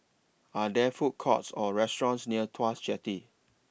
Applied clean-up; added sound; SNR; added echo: none; none; none; none.